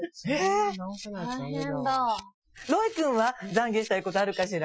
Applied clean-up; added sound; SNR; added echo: classical method Wiener filter.